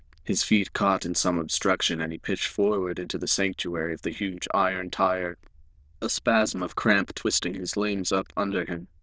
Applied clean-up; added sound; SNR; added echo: neural diffusion model UNIVERSE++.